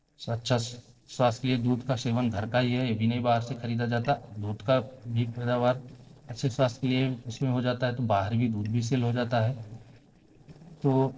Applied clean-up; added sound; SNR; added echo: neural separator model SepFormer DNS4.